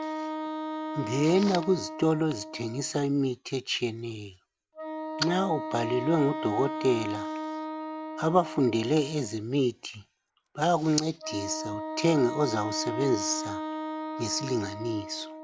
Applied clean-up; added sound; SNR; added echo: none; Wind instrument, woodwind instrument; 8 dB; none.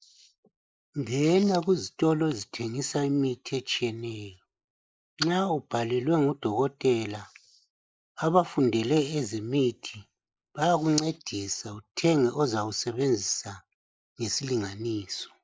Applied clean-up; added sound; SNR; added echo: neural mask model Resemble Enhance denoiser.